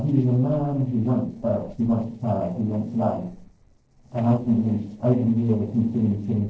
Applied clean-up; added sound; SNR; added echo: neural separator model SepFormer DNS4.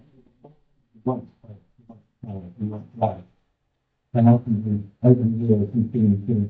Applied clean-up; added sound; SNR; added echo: neural mask model DeepFilterNet 3.